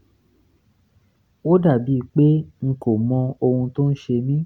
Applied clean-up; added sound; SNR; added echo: none; none; none; none.